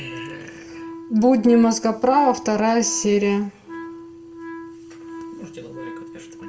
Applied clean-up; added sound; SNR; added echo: none; Wind instrument, woodwind instrument; 15 dB; reverberation time 0.4 s.